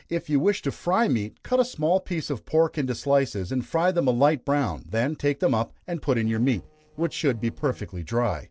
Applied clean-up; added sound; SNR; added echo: neural separator model SepFormer DNS4.